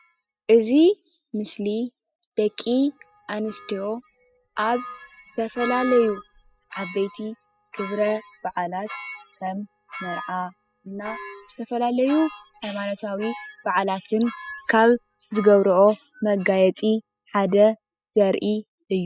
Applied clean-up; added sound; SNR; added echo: classical method spectral subtraction.